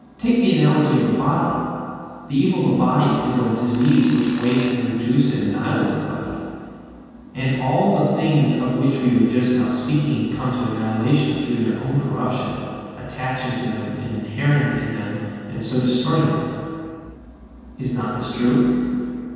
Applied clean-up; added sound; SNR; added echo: none; Tools; 14 dB; reverberation time 2.1 s.